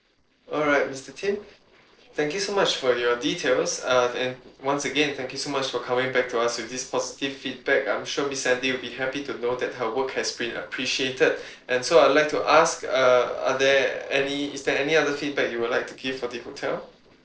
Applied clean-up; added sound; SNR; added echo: neural separator model SepFormer DNS4.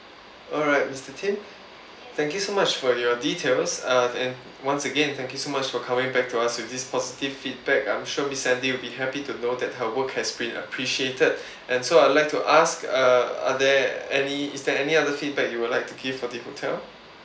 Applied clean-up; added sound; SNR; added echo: none; none; none; none.